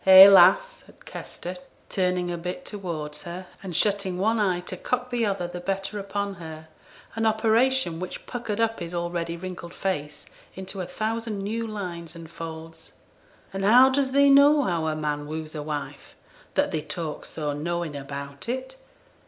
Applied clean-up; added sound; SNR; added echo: none; none; none; none.